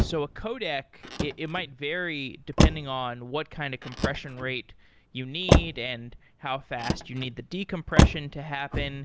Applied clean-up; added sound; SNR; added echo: none; Motor vehicle (road); -5 dB; none.